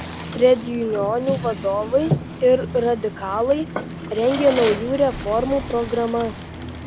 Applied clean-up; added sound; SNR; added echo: none; Bicycle + Drawer open or close; 8 dB; none.